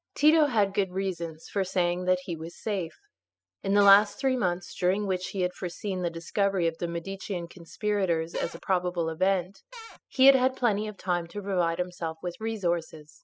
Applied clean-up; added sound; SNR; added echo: classical method spectral subtraction.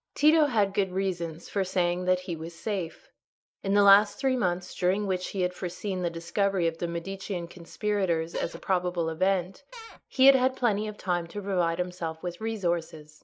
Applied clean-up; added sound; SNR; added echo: neural mask model Resemble Enhance denoiser.